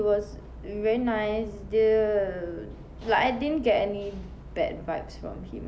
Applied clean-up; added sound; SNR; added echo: none; none; none; none.